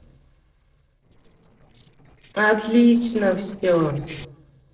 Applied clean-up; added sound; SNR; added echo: neural separator model SepFormer DNS4.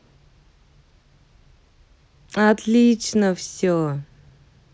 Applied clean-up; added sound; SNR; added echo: none; none; none; none.